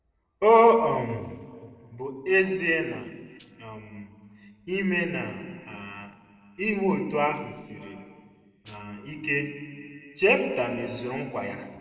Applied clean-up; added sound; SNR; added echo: neural separator model SepFormer DNS4.